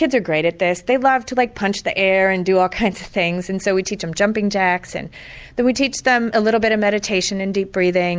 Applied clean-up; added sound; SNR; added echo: none; none; none; none.